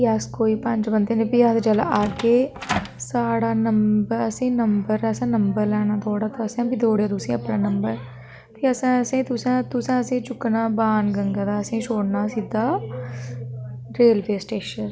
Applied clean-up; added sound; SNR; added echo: none; Door; 9 dB; none.